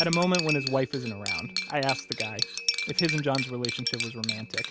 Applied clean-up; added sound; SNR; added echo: none; Cutlery, silverware; 2 dB; none.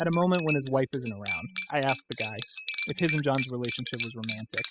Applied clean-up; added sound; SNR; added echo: classical method spectral subtraction.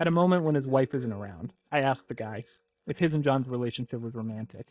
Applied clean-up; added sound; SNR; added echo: neural mask model DeepFilterNet 3.